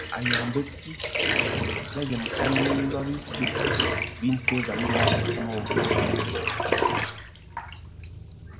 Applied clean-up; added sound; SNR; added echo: none; Bathtub (filling or washing); -4 dB; none.